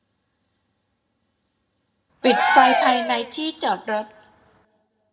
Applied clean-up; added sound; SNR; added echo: none; Cheering; -1 dB; reverberation time 0.9 s.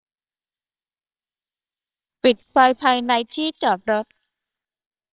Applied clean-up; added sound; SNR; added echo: neural separator model SepFormer WHAMR!.